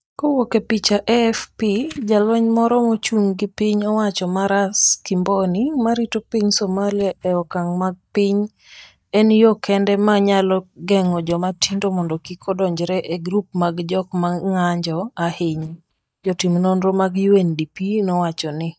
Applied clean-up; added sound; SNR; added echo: neural mask model DeepFilterNet 3.